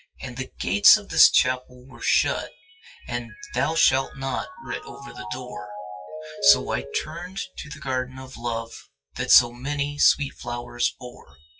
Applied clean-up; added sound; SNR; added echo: classical method WPE with log-MMSE.